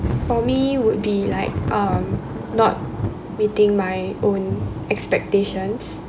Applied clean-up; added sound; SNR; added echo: none; Thunder / Rain; 7 dB; none.